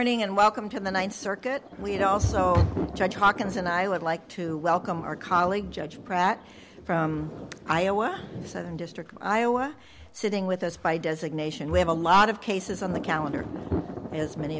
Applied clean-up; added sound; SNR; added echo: none; Thunder; 12 dB; none.